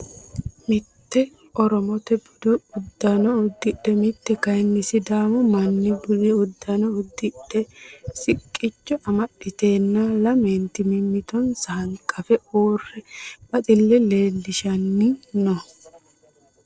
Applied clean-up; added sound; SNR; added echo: neural separator model SepFormer DNS4.